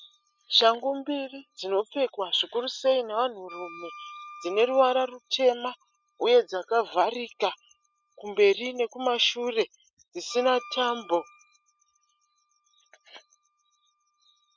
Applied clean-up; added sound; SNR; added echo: classical method spectral subtraction.